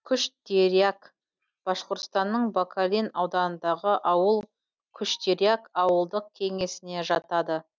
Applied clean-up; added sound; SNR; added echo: none; none; none; none.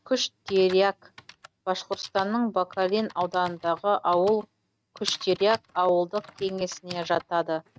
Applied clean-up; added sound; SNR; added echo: neural mask model RNNoise.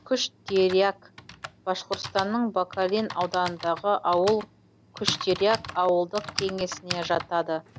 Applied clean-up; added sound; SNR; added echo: none; Typing; 12 dB; none.